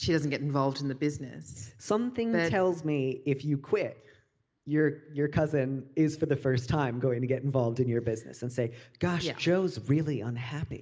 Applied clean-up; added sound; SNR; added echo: none; none; none; none.